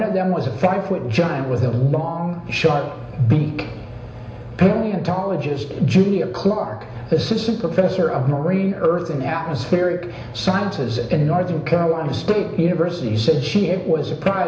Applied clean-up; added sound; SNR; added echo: none; Electric guitar; 14 dB; reverberation time 0.9 s.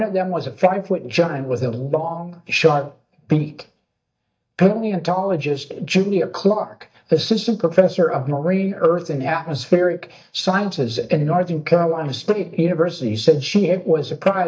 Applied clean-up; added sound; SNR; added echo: neural mask model DeepFilterNet 3.